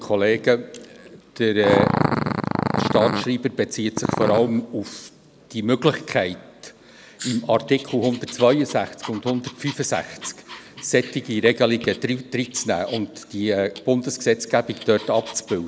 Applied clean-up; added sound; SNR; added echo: none; Growling; 7 dB; none.